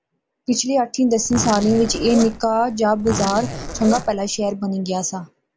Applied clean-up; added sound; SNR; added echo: none; Zipper (clothing); 9 dB; none.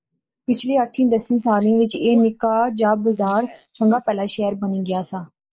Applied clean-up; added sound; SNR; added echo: neural mask model Resemble Enhance denoiser.